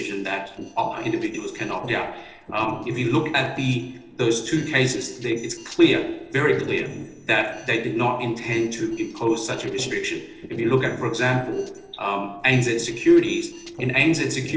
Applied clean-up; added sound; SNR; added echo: neural separator model SepFormer DNS4.